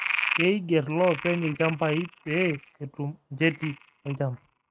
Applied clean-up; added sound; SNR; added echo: neural mask model RNNoise.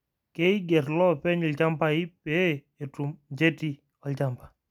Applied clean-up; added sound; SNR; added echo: none; none; none; none.